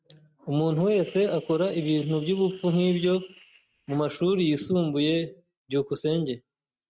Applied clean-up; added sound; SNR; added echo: neural mask model RNNoise.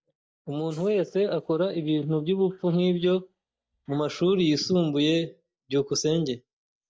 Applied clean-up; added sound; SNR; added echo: neural mask model DeepFilterNet 3.